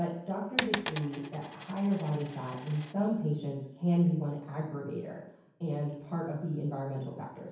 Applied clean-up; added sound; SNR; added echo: none; Coin (dropping); 3 dB; reverberation time 0.9 s.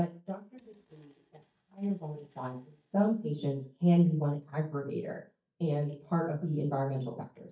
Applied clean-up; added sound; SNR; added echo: neural mask model DeepFilterNet 3.